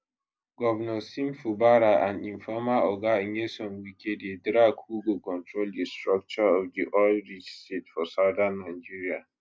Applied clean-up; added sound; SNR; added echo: none; none; none; none.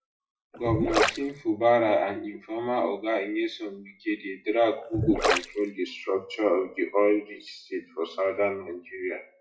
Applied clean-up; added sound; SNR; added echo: classical method WPE with log-MMSE.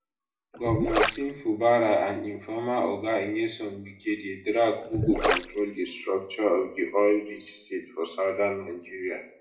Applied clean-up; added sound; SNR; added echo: none; Gurgling; 0 dB; reverberation time 0.5 s.